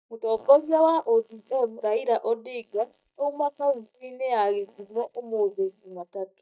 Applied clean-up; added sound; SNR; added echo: neural mask model DeepFilterNet 3.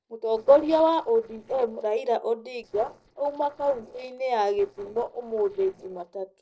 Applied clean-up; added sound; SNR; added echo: neural separator model SepFormer DNS4.